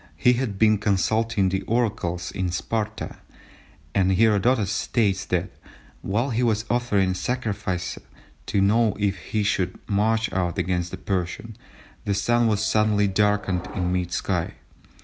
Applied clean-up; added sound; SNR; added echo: none; Subway, metro, underground; 18 dB; none.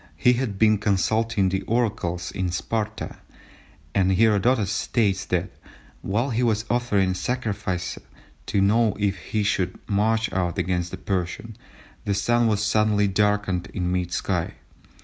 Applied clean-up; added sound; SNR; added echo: none; none; none; none.